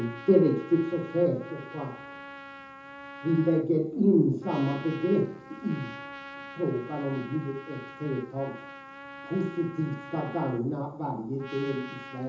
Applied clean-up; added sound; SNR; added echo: none; Trumpet; 15 dB; reverberation time 0.6 s.